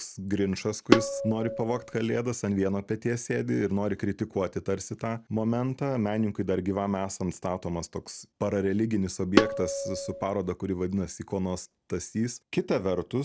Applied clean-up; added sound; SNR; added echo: none; Tabla; -2 dB; none.